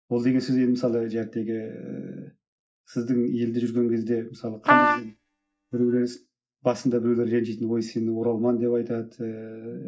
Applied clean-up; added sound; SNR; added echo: neural mask model DeepFilterNet 3.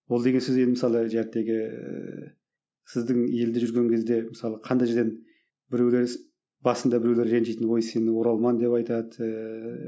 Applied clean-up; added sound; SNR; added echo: none; none; none; none.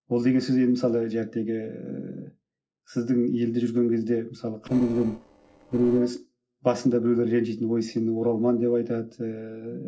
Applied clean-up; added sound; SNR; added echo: neural separator model SepFormer DNS4.